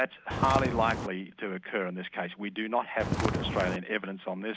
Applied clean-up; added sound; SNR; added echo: none; Walk, footsteps; -1 dB; none.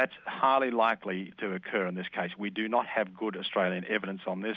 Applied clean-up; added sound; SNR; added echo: none; none; none; none.